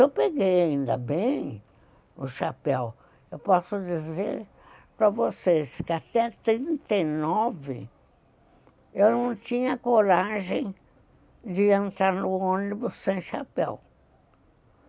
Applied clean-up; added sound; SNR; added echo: none; none; none; none.